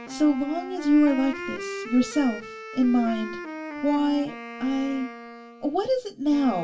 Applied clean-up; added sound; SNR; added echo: none; Wind instrument, woodwind instrument; 11 dB; reverberation time 0.2 s.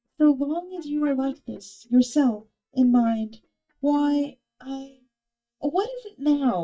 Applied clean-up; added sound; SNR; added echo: neural mask model DeepFilterNet 3.